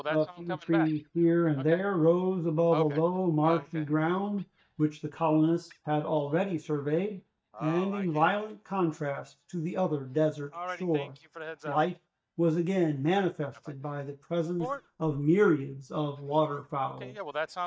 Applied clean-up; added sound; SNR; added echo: neural mask model DeepFilterNet 3.